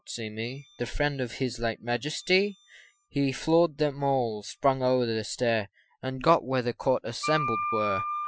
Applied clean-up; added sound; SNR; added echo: classical method Wiener filter.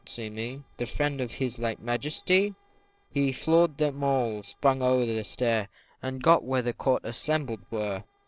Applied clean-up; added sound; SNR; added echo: neural separator model SepFormer DNS4.